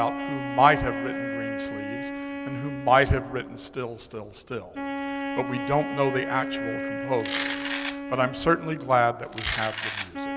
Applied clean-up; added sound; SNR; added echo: none; Domestic sounds, home sounds + Wind instrument, woodwind instrument; 5 dB; none.